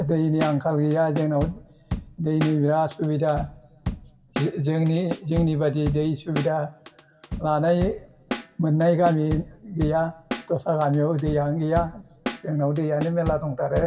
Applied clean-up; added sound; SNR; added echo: none; Drum / Drum kit; 10 dB; reverberation time 0.7 s.